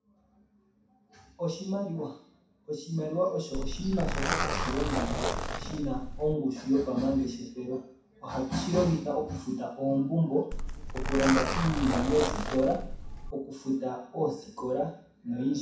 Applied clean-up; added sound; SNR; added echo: none; Zipper (clothing); 1 dB; reverberation time 0.6 s.